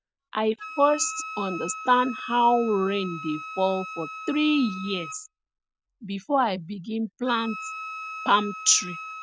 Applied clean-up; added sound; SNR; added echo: none; Wind instrument, woodwind instrument; 12 dB; none.